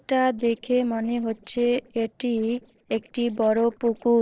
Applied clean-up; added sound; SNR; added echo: neural separator model SepFormer DNS4.